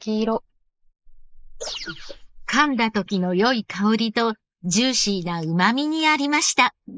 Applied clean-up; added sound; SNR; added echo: neural mask model Resemble Enhance denoiser.